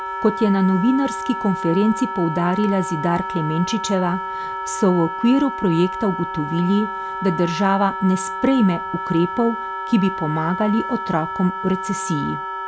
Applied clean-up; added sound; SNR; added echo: none; Wind instrument, woodwind instrument; 7 dB; none.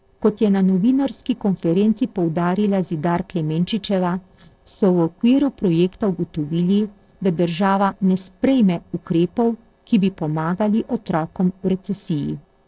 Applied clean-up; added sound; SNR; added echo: neural separator model SepFormer DNS4.